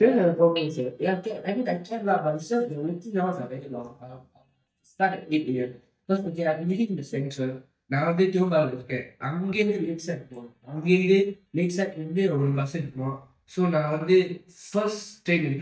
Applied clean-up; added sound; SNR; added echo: neural mask model DeepFilterNet 3.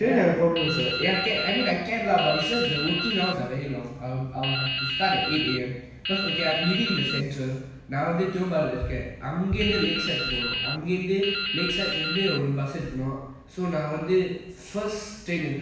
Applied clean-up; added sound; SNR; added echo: none; Drip; 3 dB; reverberation time 0.9 s.